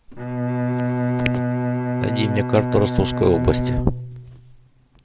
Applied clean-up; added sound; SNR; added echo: none; Bowed string instrument; 0 dB; none.